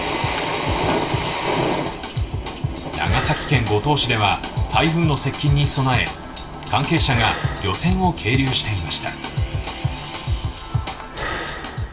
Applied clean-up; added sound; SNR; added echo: none; Breathing; 15 dB; reverberation time 0.3 s.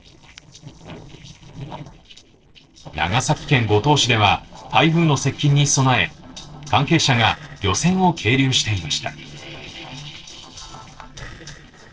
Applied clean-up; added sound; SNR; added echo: neural separator model SepFormer DNS4.